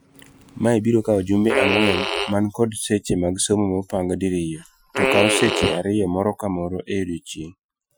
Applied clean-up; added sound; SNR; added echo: classical method Wiener filter.